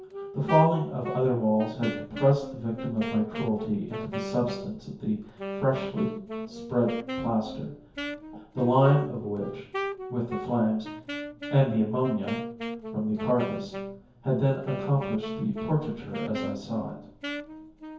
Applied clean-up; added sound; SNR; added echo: none; Wind instrument, woodwind instrument; 8 dB; reverberation time 0.6 s.